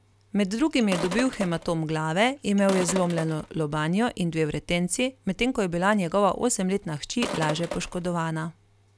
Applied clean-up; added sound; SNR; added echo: none; Sink (filling or washing); 10 dB; none.